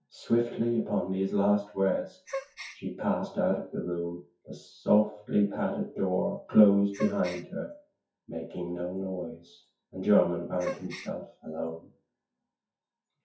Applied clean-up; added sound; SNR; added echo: classical method WPE with log-MMSE.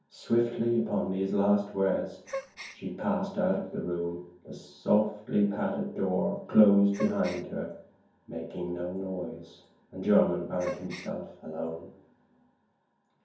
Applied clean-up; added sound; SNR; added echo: none; Gasp; 16 dB; reverberation time 0.6 s.